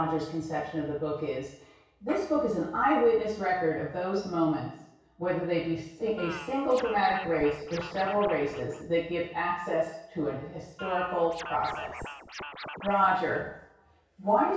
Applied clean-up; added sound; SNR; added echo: none; Scratching (performance technique); 12 dB; reverberation time 0.6 s.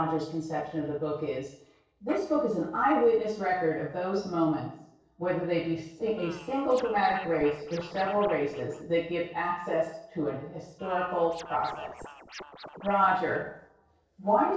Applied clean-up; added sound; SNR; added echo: neural separator model SepFormer DNS4.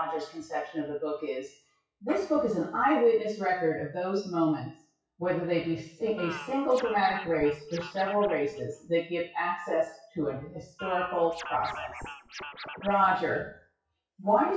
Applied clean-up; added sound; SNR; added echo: classical method WPE with log-MMSE.